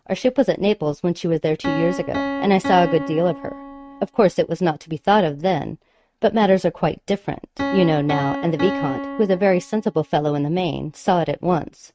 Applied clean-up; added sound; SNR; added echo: neural mask model RNNoise.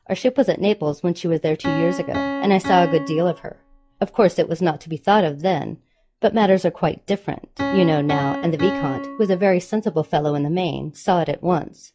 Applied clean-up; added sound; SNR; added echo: classical method log-MMSE.